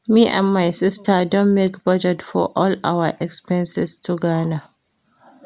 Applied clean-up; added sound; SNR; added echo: none; none; none; none.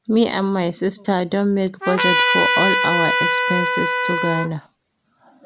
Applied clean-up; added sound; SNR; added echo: none; Trumpet; -2 dB; none.